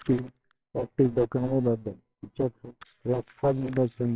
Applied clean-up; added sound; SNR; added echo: neural separator model SepFormer WHAMR!.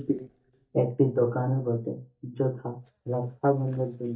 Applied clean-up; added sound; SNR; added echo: neural mask model DeepFilterNet 3.